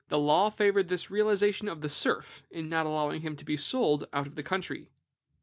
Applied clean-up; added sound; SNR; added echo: none; none; none; none.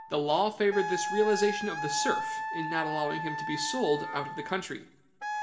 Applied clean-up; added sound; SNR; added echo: none; Wind instrument, woodwind instrument; 5 dB; reverberation time 0.6 s.